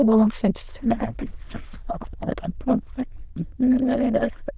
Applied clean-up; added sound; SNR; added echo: neural diffusion model UNIVERSE++.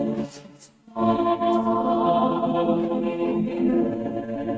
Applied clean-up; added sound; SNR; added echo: neural mask model RNNoise.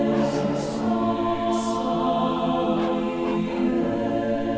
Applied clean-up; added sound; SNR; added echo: none; Bark; 16 dB; none.